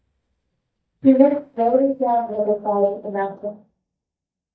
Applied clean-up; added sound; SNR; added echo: neural mask model DeepFilterNet 3.